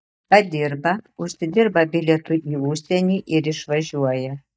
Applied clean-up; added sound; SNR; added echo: neural mask model DeepFilterNet 3.